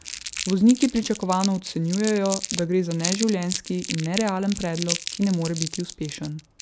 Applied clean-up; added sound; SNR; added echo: none; Crumpling, crinkling; 9 dB; none.